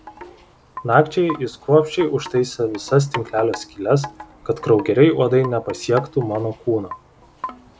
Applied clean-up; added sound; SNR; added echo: none; Wind chime; 16 dB; none.